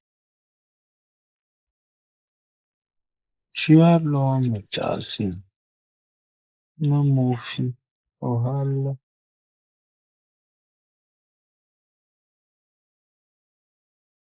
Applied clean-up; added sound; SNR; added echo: neural mask model Resemble Enhance denoiser.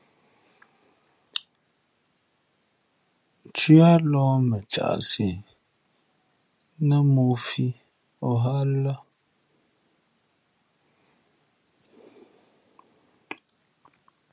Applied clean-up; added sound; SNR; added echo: none; none; none; none.